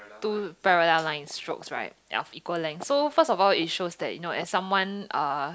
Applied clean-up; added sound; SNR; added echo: none; none; none; none.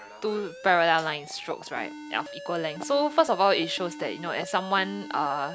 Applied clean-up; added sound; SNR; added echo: none; Alarm; 14 dB; none.